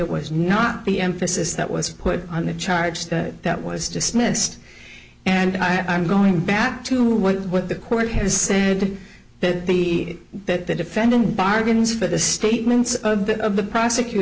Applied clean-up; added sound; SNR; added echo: none; none; none; none.